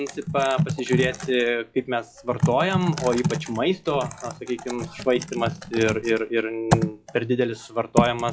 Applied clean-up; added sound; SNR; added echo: classical method log-MMSE.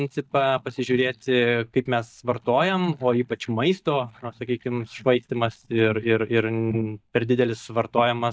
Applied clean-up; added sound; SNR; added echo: neural mask model DeepFilterNet 3.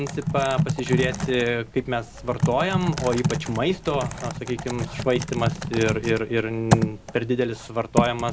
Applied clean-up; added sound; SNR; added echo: none; Typing; 3 dB; none.